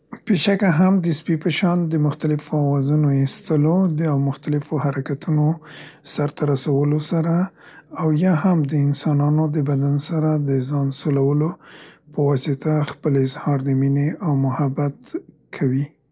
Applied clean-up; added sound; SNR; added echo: none; none; none; none.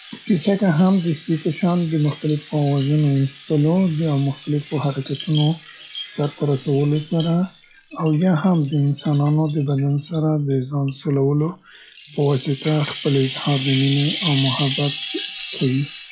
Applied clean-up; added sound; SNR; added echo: classical method log-MMSE.